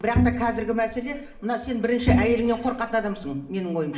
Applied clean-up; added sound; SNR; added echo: none; Bowed string instrument; 1 dB; reverberation time 0.8 s.